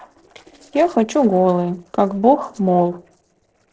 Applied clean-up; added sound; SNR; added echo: neural separator model SepFormer DNS4.